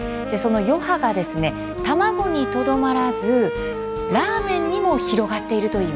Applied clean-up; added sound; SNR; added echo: none; Wind instrument, woodwind instrument; 5 dB; none.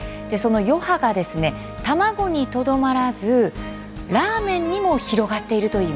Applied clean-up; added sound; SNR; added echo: none; none; none; none.